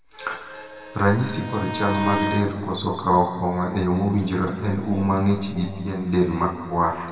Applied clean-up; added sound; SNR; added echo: none; Bowed string instrument; 8 dB; reverberation time 2.0 s.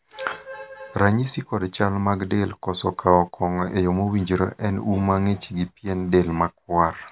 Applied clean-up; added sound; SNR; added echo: none; none; none; none.